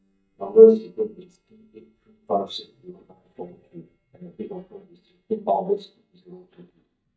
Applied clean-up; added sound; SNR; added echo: neural mask model DeepFilterNet 3.